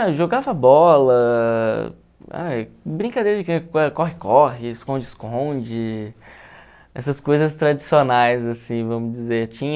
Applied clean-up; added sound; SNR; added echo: none; none; none; none.